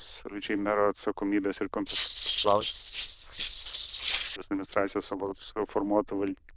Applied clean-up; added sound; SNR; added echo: neural diffusion model UNIVERSE++.